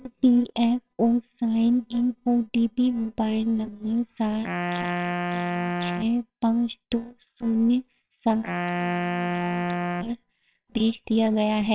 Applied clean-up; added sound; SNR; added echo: neural separator model SepFormer WHAMR!.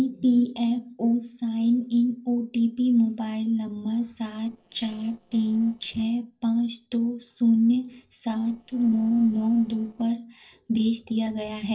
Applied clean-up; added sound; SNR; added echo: neural separator model SepFormer DNS4.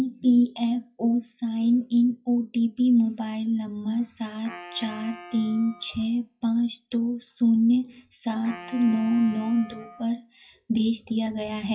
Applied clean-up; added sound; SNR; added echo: classical method WPE with log-MMSE.